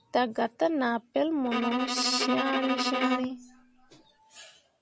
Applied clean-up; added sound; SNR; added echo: none; Bowed string instrument; 2 dB; none.